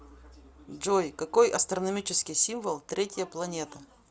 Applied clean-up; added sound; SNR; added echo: none; none; none; none.